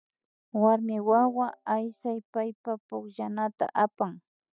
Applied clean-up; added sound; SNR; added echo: neural mask model DeepFilterNet 3.